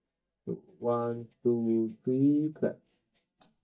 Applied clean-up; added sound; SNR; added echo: neural mask model DeepFilterNet 3.